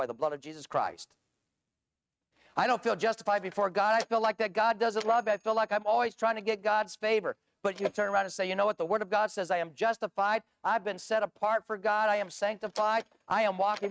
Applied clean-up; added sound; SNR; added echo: neural mask model RNNoise.